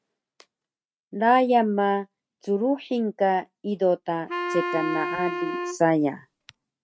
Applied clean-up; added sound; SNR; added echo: neural mask model RNNoise.